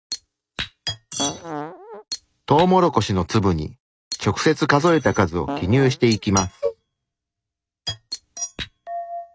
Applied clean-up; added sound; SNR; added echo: neural mask model RNNoise.